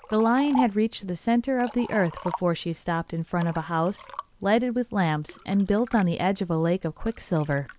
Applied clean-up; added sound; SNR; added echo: none; Liquid; 16 dB; none.